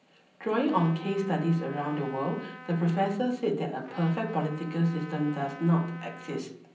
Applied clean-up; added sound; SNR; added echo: none; Trumpet; 18 dB; reverberation time 0.6 s.